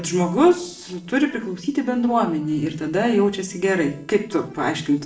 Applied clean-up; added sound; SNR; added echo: neural separator model SepFormer DNS4.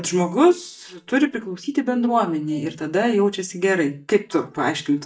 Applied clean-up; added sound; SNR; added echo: neural mask model DeepFilterNet 3.